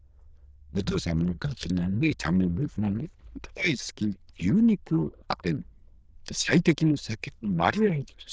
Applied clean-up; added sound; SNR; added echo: neural diffusion model UNIVERSE++.